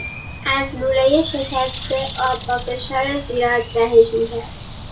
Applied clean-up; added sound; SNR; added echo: none; Bird; 12 dB; reverberation time 0.2 s.